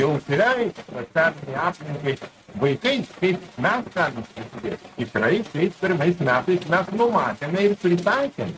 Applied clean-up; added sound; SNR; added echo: neural mask model RNNoise.